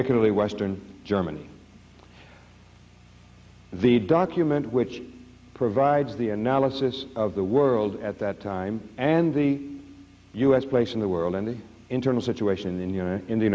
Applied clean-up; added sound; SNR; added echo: none; none; none; none.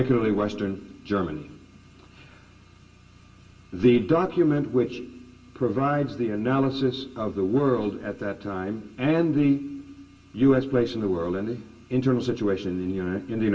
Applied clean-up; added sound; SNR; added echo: none; none; none; reverberation time 0.1 s.